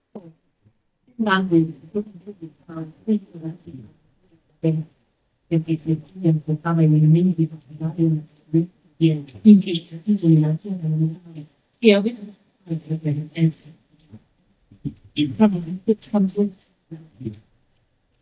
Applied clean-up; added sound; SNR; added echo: neural mask model DeepFilterNet 3.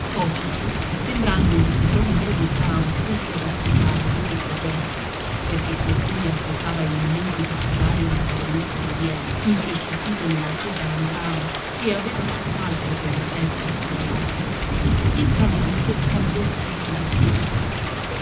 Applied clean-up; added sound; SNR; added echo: none; Thunder / Rain; -4 dB; reverberation time 0.4 s.